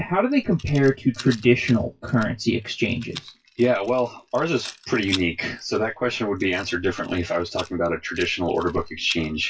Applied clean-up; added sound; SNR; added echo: classical method WPE with log-MMSE.